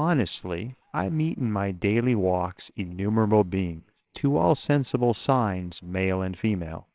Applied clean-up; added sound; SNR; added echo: neural separator model SepFormer WHAMR!.